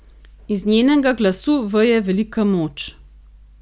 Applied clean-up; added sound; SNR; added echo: none; none; none; none.